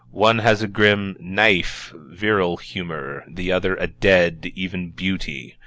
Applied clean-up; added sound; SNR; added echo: none; none; none; none.